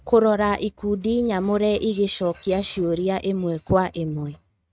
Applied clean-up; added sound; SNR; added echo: neural mask model RNNoise.